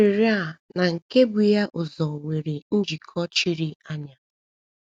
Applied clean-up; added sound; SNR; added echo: none; none; none; none.